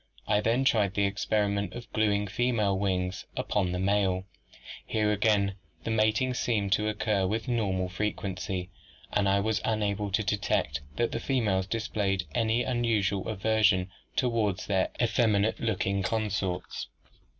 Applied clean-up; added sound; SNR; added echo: none; Cutlery, silverware; 16 dB; none.